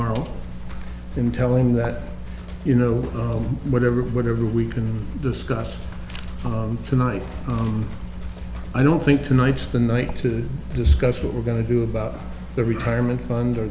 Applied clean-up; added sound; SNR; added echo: none; Writing; 13 dB; none.